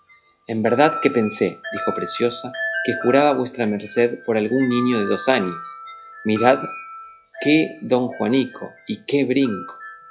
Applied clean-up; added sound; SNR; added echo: classical method log-MMSE.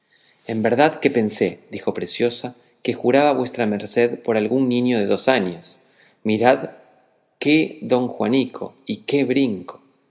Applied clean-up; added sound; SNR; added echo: none; none; none; none.